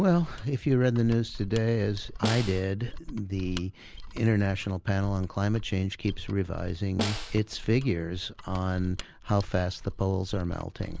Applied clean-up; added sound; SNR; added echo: none; Snare drum + Mechanisms; 11 dB; none.